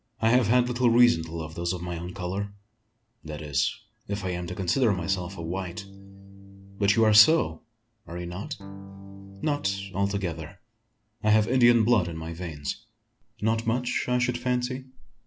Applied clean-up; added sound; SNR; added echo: none; Electric guitar / Strum; 14 dB; none.